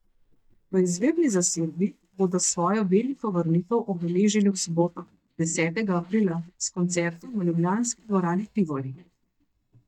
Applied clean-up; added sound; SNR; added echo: neural mask model DeepFilterNet 3.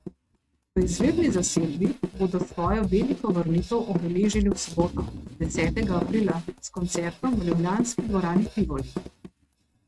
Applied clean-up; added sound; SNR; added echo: neural mask model RNNoise.